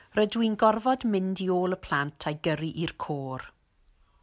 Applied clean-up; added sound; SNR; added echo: none; none; none; none.